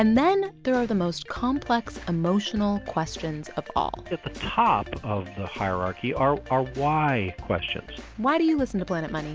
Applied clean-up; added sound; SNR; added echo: none; none; none; none.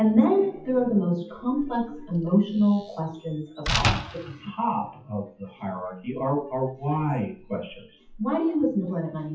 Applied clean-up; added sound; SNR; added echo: classical method WPE with log-MMSE.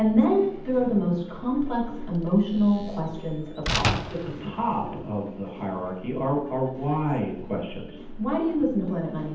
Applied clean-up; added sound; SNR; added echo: none; Slam; 10 dB; reverberation time 0.8 s.